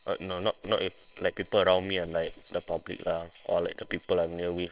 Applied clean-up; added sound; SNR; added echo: neural separator model SepFormer WHAMR!.